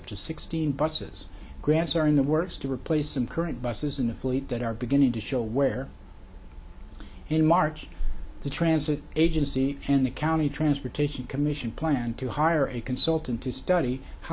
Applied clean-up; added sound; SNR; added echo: none; none; none; none.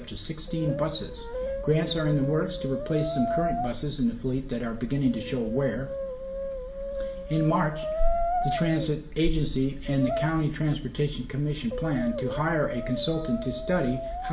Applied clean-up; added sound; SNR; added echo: none; Brass instrument; 6 dB; reverberation time 0.5 s.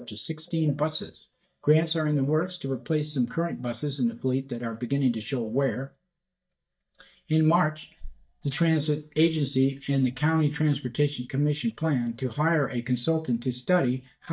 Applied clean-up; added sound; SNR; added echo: neural mask model DeepFilterNet 3.